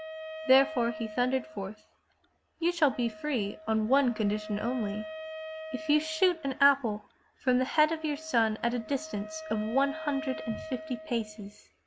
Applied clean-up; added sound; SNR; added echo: none; Wind instrument, woodwind instrument; 13 dB; none.